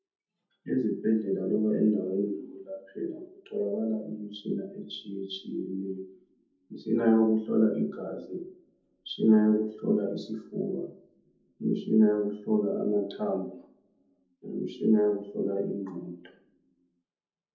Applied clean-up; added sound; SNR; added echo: none; none; none; reverberation time 0.6 s.